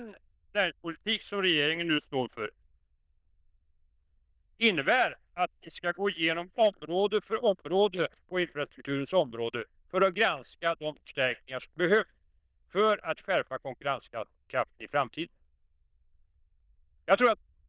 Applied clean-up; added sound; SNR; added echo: neural diffusion model UNIVERSE++.